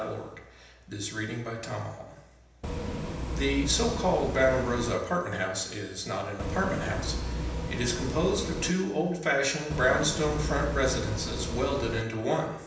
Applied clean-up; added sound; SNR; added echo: none; Bus; 3 dB; reverberation time 0.9 s.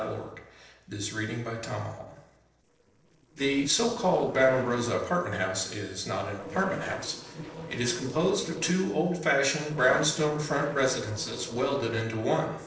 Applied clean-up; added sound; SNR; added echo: neural separator model SepFormer DNS4.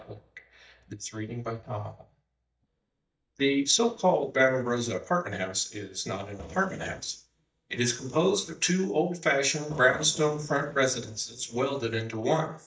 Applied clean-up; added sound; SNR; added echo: neural mask model DeepFilterNet 3.